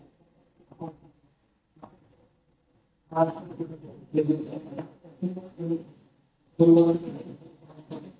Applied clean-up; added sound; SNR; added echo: neural mask model DeepFilterNet 3.